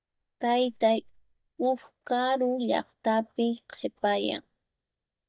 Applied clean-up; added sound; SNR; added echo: neural mask model DeepFilterNet 3.